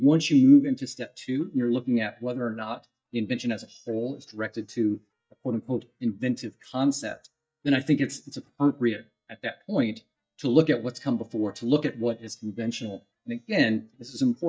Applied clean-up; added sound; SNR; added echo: neural mask model DeepFilterNet 3.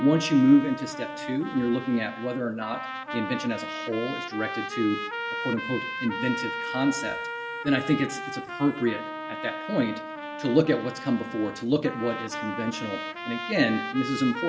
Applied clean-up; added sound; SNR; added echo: none; Trumpet; 8 dB; reverberation time 1.9 s.